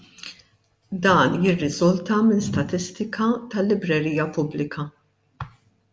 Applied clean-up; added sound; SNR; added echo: none; none; none; none.